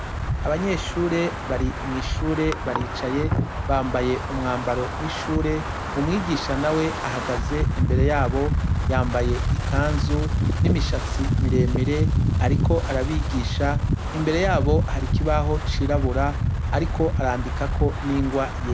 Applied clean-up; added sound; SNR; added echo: none; Wind; -2 dB; none.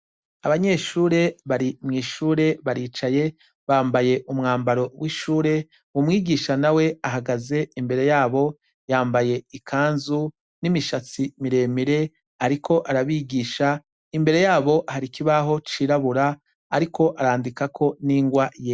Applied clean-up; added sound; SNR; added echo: none; none; none; none.